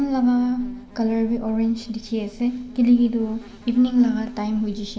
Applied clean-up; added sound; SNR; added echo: none; Insect; 20 dB; reverberation time 0.8 s.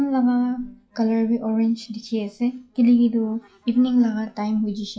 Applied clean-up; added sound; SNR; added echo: classical method WPE with log-MMSE.